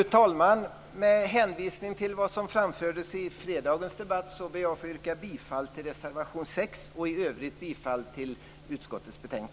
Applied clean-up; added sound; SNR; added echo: none; none; none; none.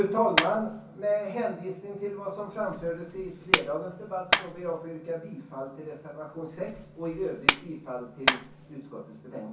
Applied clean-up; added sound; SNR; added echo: none; Clapping; 0 dB; reverberation time 0.6 s.